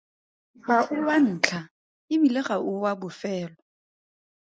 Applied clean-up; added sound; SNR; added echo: neural mask model Resemble Enhance denoiser.